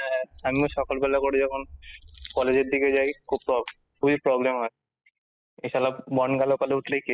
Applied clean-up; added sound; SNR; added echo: classical method spectral subtraction.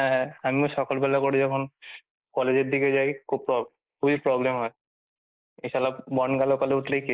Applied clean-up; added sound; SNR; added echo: neural mask model Resemble Enhance denoiser.